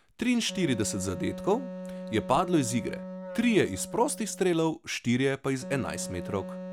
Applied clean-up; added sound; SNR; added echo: none; Wind instrument, woodwind instrument; 11 dB; none.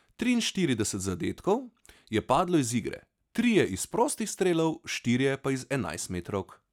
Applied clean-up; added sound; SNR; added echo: none; none; none; none.